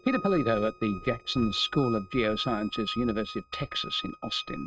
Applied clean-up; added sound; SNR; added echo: neural mask model RNNoise.